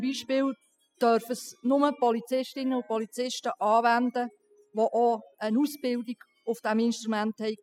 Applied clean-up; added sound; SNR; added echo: classical method spectral subtraction.